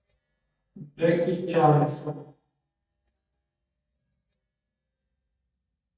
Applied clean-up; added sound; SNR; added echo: neural mask model DeepFilterNet 3.